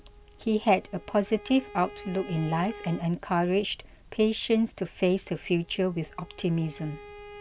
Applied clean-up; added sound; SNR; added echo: none; Bowed string instrument; 20 dB; none.